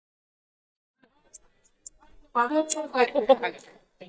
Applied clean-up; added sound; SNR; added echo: neural mask model DeepFilterNet 3.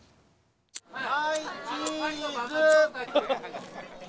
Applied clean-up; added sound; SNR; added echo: none; Fire; 20 dB; none.